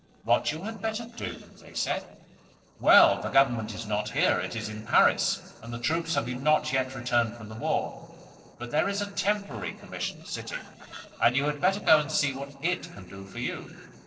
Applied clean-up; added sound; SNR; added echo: neural separator model SepFormer DNS4.